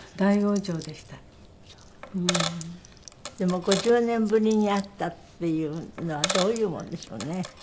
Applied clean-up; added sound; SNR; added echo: none; Coin (dropping); 10 dB; none.